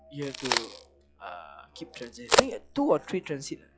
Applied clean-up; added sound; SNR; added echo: classical method log-MMSE.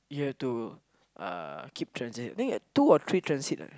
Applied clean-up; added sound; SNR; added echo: none; none; none; none.